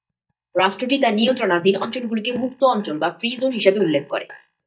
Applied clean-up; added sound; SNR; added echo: neural mask model DeepFilterNet 3.